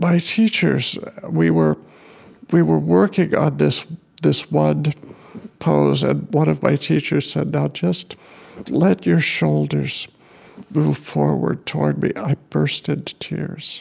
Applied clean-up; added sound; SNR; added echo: none; none; none; none.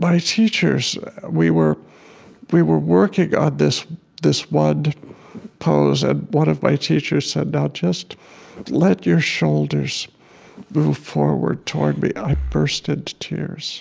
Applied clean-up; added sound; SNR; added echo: none; Breathing; 14 dB; none.